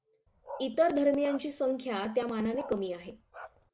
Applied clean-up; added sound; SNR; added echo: none; Bark; 17 dB; none.